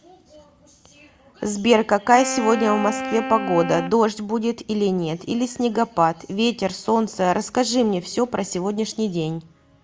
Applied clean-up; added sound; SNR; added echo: none; Wind instrument, woodwind instrument; 8 dB; none.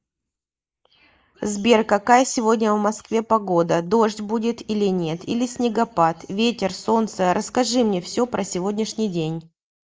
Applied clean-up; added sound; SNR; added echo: neural mask model Resemble Enhance denoiser.